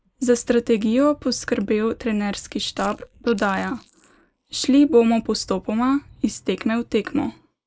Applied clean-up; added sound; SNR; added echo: neural mask model Resemble Enhance denoiser.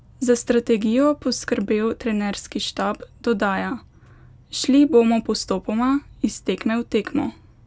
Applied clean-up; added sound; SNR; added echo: none; none; none; none.